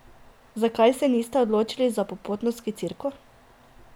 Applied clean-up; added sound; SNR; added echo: none; none; none; none.